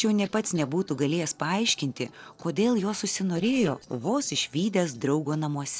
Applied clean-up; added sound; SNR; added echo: neural separator model SepFormer DNS4.